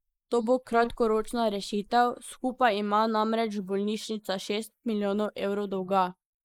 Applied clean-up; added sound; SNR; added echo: neural mask model Resemble Enhance denoiser.